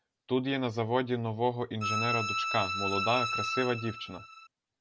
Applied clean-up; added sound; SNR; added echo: none; Bowed string instrument; 1 dB; none.